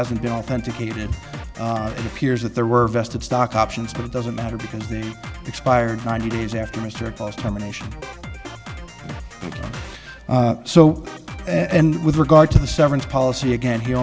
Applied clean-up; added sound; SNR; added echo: none; Drum kit; 14 dB; none.